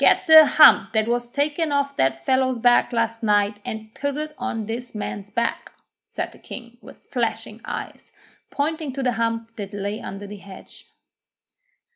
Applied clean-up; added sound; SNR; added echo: none; none; none; none.